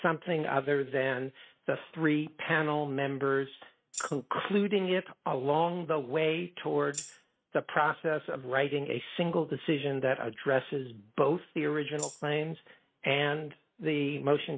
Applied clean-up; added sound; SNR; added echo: neural mask model RNNoise.